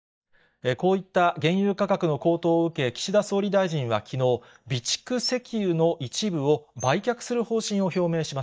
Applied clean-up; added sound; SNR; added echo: neural mask model DeepFilterNet 3.